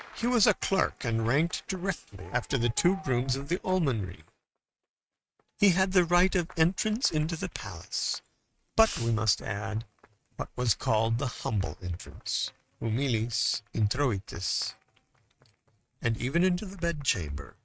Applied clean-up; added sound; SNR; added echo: neural mask model RNNoise.